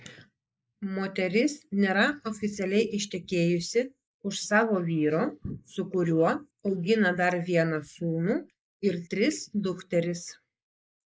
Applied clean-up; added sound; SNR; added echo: neural mask model Resemble Enhance denoiser.